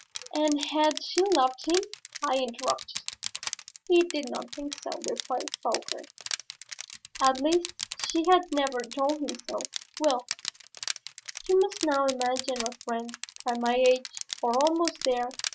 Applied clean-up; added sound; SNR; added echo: none; Crushing; 10 dB; none.